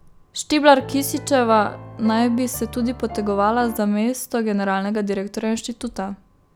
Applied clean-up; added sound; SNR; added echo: none; Piano; 14 dB; none.